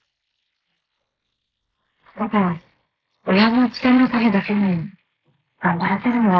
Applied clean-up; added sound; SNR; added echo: neural mask model Resemble Enhance denoiser.